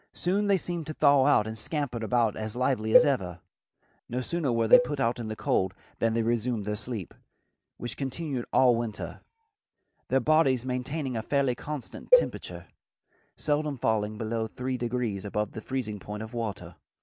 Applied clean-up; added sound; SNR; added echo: none; Cowbell; 1 dB; none.